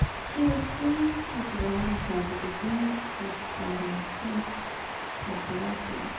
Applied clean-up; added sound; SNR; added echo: none; Water; 2 dB; reverberation time 0.8 s.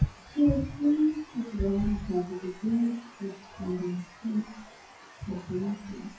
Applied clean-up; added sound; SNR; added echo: classical method WPE with log-MMSE.